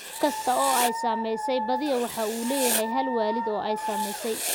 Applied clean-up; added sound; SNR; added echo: none; Dog + Writing; 3 dB; none.